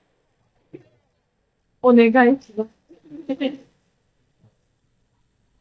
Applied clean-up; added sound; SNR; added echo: neural mask model DeepFilterNet 3.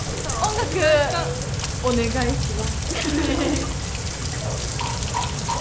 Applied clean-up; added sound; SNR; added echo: none; Rain; 0 dB; none.